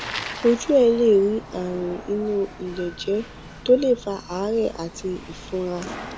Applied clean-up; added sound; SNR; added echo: none; Rattle / Chatter / Hiss / Engine / Mechanisms + Bicycle; 14 dB; none.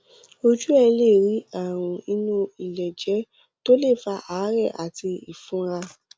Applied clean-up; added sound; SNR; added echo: none; none; none; none.